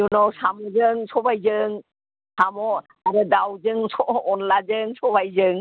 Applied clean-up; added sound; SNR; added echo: none; none; none; none.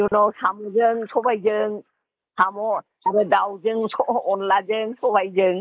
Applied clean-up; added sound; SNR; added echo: neural mask model Resemble Enhance denoiser.